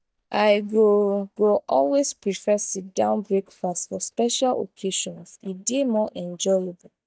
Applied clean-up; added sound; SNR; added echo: neural mask model DeepFilterNet 3.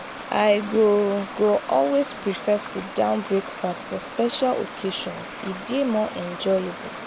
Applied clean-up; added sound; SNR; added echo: none; Stream; 12 dB; none.